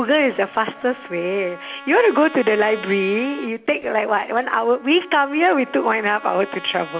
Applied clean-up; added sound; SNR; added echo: none; Trumpet; 19 dB; none.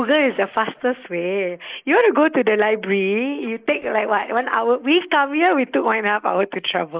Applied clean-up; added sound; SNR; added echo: neural mask model Resemble Enhance denoiser.